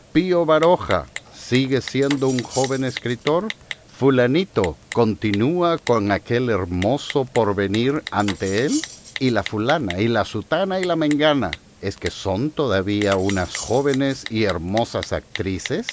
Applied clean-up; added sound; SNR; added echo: none; Typing + Cutlery, silverware; 15 dB; none.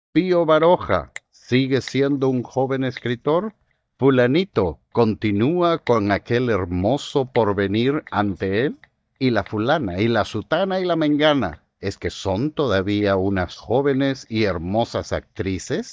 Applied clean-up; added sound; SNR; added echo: neural mask model DeepFilterNet 3.